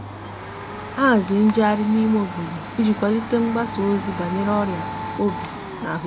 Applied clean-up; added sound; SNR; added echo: none; Domestic sounds, home sounds; 9 dB; none.